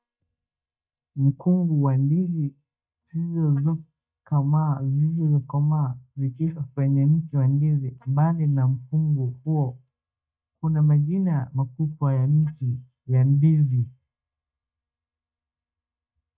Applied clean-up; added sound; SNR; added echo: neural mask model DeepFilterNet 3.